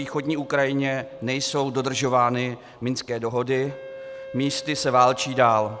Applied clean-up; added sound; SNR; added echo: none; Wind instrument, woodwind instrument; 17 dB; none.